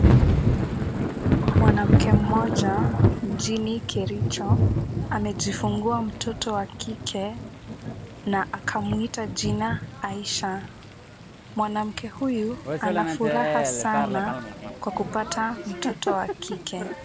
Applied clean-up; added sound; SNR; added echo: none; Thunder / Rain; -3 dB; none.